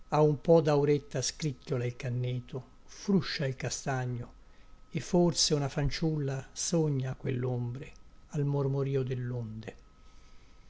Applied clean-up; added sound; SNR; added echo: none; none; none; none.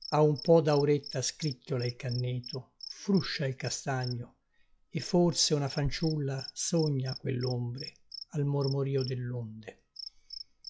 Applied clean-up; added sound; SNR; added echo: classical method log-MMSE.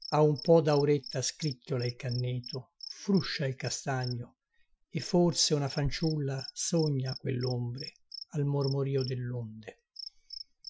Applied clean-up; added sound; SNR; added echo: classical method Wiener filter.